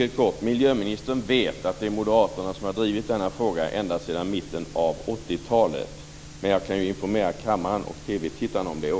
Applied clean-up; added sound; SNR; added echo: none; none; none; none.